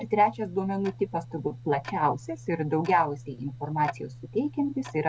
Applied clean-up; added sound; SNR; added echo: none; Tick-tock; 15 dB; none.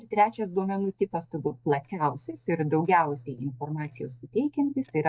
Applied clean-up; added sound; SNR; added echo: neural mask model DeepFilterNet 3.